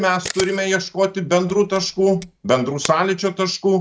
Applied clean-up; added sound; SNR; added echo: none; Camera; 16 dB; none.